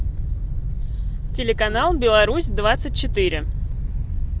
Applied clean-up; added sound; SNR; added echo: none; none; none; none.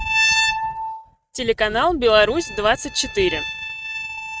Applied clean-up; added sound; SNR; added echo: neural mask model RNNoise.